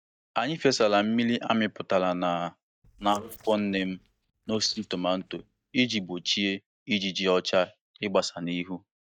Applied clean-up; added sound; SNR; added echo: neural mask model DeepFilterNet 3.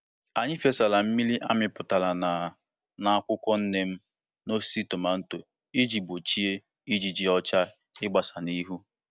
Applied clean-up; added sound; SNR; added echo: none; none; none; none.